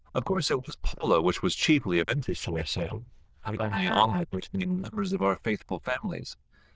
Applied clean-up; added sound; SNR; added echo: neural diffusion model UNIVERSE++.